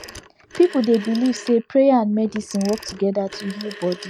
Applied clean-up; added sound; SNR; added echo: none; Telephone; 18 dB; none.